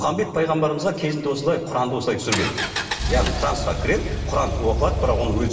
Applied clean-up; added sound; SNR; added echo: none; Engine; 2 dB; reverberation time 2.0 s.